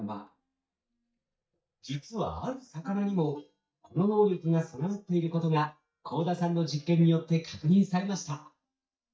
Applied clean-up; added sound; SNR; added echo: neural mask model DeepFilterNet 3.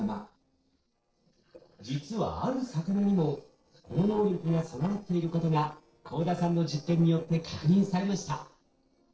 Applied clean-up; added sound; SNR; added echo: neural separator model SepFormer DNS4.